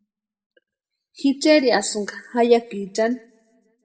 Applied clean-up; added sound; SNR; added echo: none; none; none; reverberation time 0.5 s.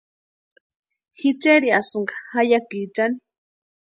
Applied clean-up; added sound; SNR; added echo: none; none; none; none.